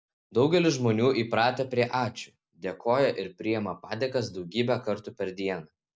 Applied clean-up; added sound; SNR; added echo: none; none; none; none.